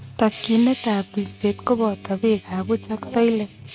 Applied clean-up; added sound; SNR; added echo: neural mask model RNNoise.